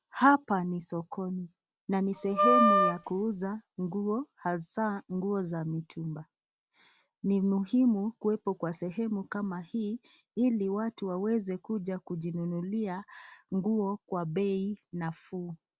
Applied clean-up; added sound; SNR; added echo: none; Wind instrument, woodwind instrument; -4 dB; none.